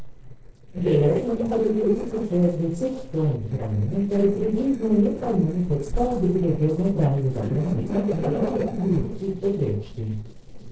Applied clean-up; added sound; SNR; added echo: neural separator model SepFormer DNS4.